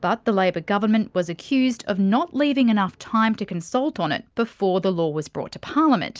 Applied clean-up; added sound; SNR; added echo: none; none; none; none.